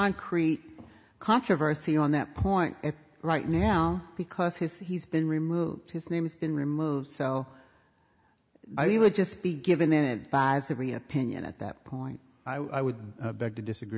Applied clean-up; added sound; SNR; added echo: none; none; none; none.